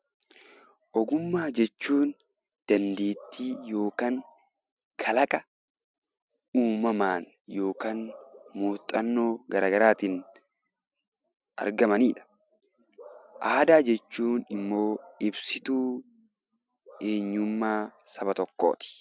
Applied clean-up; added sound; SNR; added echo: none; none; none; none.